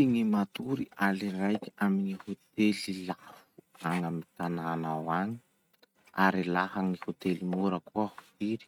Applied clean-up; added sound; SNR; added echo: neural mask model RNNoise.